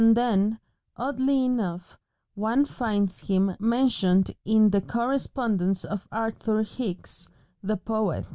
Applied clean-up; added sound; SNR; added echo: none; none; none; none.